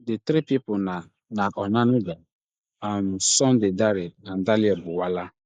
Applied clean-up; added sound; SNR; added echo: neural mask model Resemble Enhance denoiser.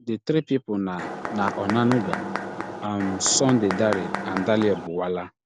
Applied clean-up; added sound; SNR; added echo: none; Mechanisms; 6 dB; none.